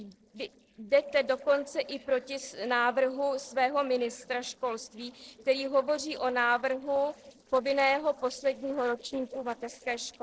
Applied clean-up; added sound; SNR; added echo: neural separator model SepFormer DNS4.